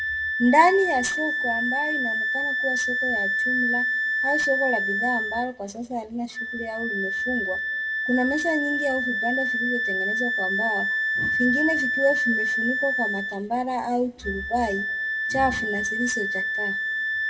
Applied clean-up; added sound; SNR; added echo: none; Wind instrument, woodwind instrument; -1 dB; reverberation time 0.6 s.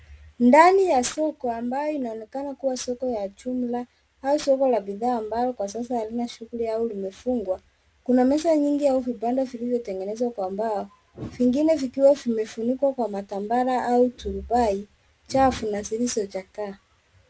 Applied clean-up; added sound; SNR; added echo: none; none; none; none.